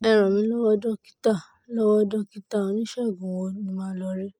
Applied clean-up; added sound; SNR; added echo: neural mask model Resemble Enhance denoiser.